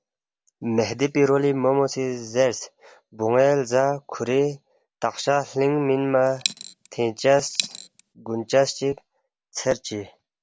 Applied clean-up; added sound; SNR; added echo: none; Coin (dropping); 9 dB; none.